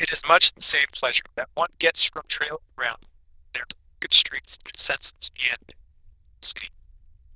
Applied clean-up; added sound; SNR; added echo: neural diffusion model UNIVERSE++.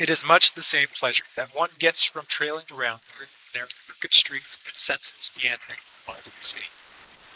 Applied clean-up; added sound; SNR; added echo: neural mask model Resemble Enhance denoiser.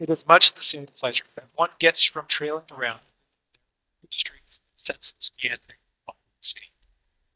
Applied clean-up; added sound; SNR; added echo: neural mask model DeepFilterNet 3.